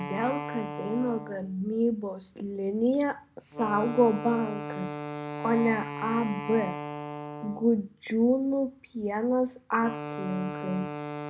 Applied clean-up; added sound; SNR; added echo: none; Wind instrument, woodwind instrument; 9 dB; none.